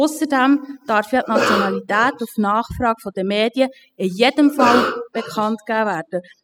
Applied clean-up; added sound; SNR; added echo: classical method spectral subtraction.